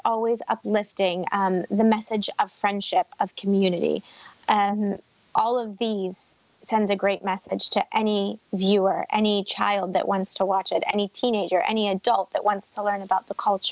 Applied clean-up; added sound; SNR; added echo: none; none; none; none.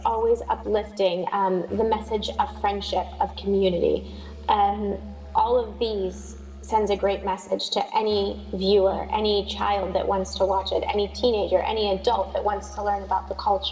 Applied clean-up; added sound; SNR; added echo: none; Musical instrument; 15 dB; reverberation time 1.5 s.